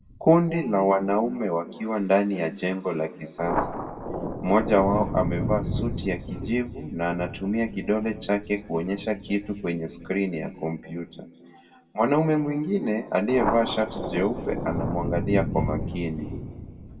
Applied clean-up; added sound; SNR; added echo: none; Thunder; 7 dB; reverberation time 1.2 s.